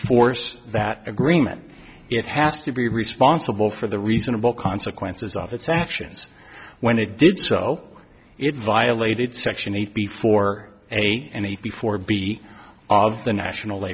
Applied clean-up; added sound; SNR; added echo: none; none; none; none.